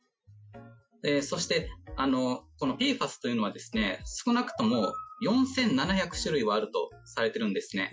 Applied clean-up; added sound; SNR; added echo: classical method Wiener filter.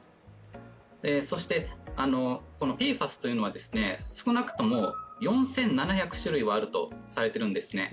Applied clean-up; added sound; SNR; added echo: none; Animal; 15 dB; none.